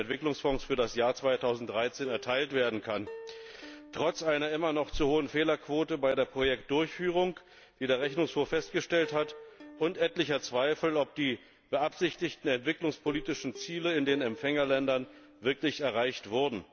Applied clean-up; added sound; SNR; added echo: none; Plucked string instrument; 18 dB; none.